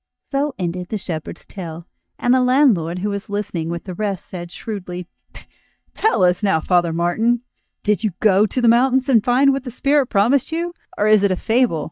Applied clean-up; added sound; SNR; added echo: neural mask model DeepFilterNet 3.